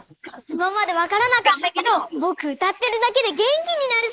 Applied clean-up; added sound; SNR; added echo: neural mask model Resemble Enhance denoiser.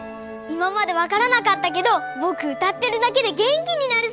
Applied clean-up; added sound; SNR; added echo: none; none; none; none.